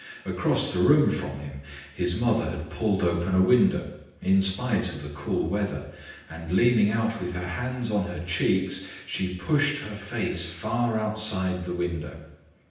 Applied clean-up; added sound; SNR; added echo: none; none; none; reverberation time 0.9 s.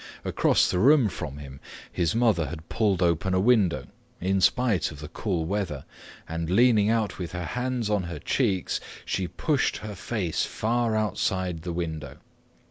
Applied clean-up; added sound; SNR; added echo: none; none; none; none.